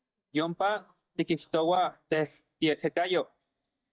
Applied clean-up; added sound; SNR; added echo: neural mask model DeepFilterNet 3.